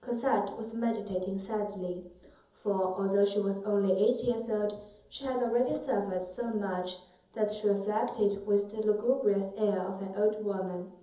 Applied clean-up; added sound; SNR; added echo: none; none; none; reverberation time 0.7 s.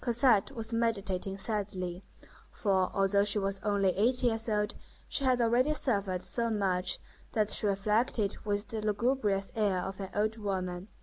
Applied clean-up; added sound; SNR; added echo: none; none; none; none.